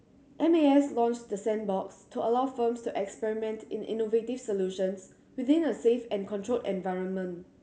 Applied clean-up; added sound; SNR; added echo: none; none; none; none.